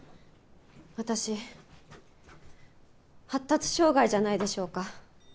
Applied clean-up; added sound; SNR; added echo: none; Zipper (clothing); 18 dB; none.